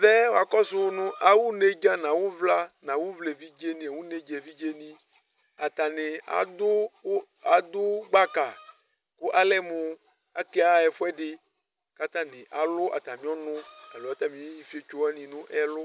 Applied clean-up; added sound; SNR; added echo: none; none; none; none.